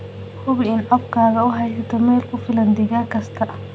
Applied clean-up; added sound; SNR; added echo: none; none; none; none.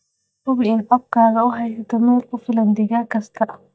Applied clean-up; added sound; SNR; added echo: neural mask model DeepFilterNet 3.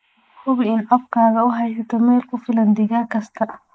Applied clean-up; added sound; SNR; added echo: neural mask model Resemble Enhance denoiser.